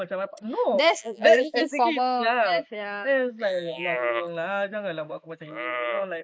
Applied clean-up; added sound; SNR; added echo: neural mask model Resemble Enhance denoiser.